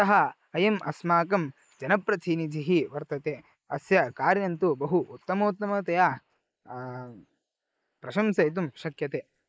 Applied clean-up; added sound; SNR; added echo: neural mask model Resemble Enhance denoiser.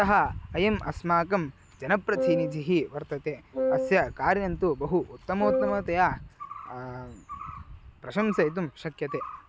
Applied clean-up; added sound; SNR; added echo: none; Wind instrument, woodwind instrument; 1 dB; none.